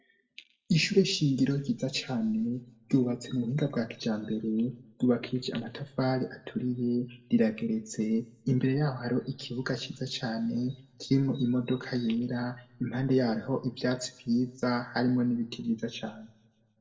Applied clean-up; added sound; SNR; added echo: none; none; none; reverberation time 0.6 s.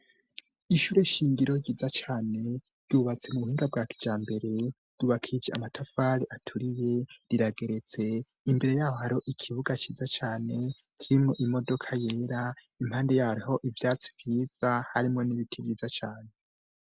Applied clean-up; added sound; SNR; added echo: none; none; none; none.